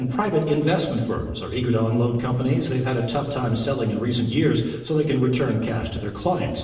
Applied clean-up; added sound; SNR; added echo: none; none; none; reverberation time 1.0 s.